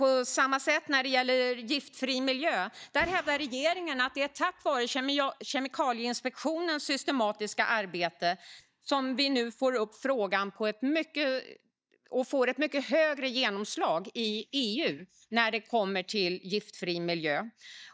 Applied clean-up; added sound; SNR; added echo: neural mask model DeepFilterNet 3.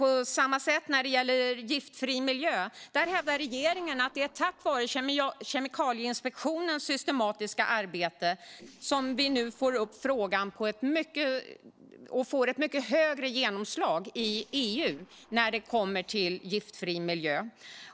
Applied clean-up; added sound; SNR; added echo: neural separator model SepFormer DNS4.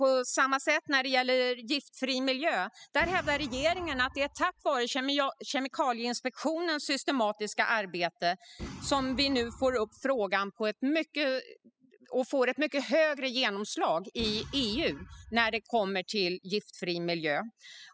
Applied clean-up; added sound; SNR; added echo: classical method spectral subtraction.